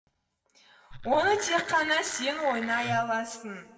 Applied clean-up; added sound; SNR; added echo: none; Wood; 10 dB; reverberation time 2.6 s.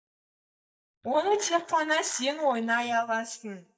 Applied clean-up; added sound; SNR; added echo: neural mask model DeepFilterNet 3.